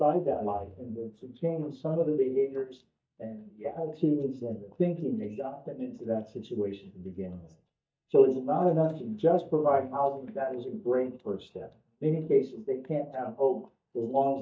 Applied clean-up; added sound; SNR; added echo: neural mask model DeepFilterNet 3.